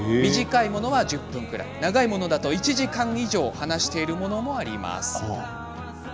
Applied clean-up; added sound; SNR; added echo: none; none; none; none.